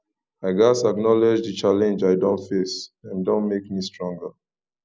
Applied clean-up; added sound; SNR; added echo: none; none; none; none.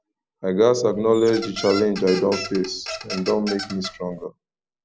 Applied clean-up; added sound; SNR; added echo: none; Squeak; 12 dB; none.